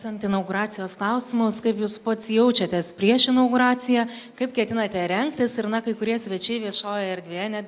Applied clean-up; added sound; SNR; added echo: none; none; none; none.